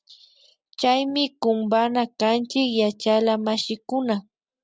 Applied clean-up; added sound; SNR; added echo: none; none; none; none.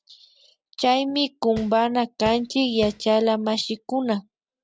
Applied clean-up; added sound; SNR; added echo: none; Tap; 17 dB; none.